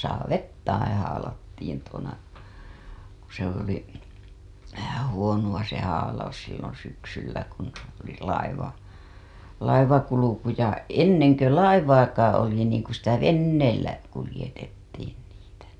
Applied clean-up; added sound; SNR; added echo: none; none; none; none.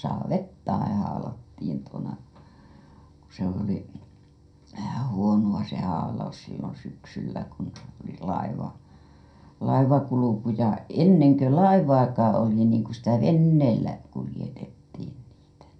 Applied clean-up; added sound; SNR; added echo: none; none; none; reverberation time 0.2 s.